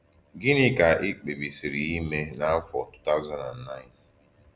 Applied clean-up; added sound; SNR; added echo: none; none; none; none.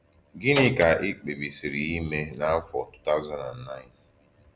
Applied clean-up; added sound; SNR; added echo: none; Door; 4 dB; none.